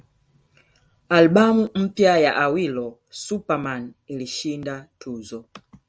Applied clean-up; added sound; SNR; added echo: none; none; none; none.